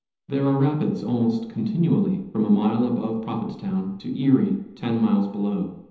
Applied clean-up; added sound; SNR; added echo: none; none; none; reverberation time 0.9 s.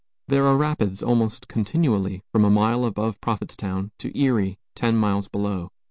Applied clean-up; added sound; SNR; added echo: none; none; none; none.